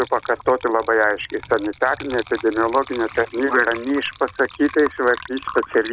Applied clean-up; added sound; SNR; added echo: none; Water / Liquid; 15 dB; none.